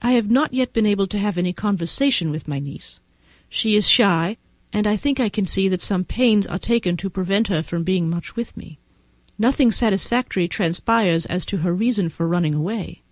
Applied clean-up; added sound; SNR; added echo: none; none; none; none.